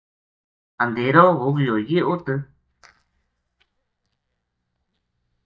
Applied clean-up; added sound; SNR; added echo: neural mask model DeepFilterNet 3.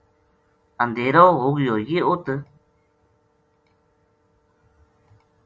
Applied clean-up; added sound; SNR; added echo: none; none; none; none.